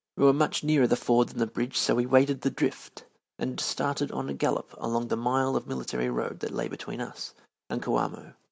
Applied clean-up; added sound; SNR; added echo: none; none; none; none.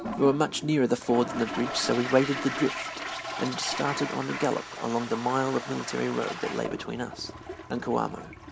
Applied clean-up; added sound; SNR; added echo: none; Toilet flush; 8 dB; none.